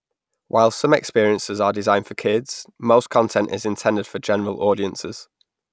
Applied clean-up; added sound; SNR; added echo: none; none; none; none.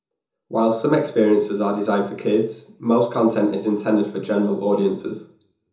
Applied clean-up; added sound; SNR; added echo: none; none; none; reverberation time 0.5 s.